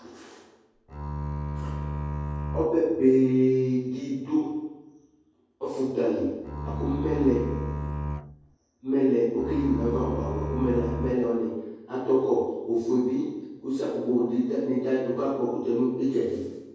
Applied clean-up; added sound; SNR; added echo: none; Bowed string instrument; 5 dB; reverberation time 1.3 s.